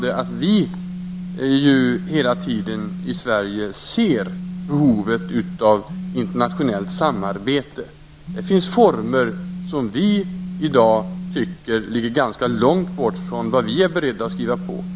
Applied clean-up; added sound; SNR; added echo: none; Telephone; 10 dB; none.